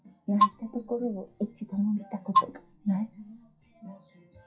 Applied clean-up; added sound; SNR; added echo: classical method WPE with log-MMSE.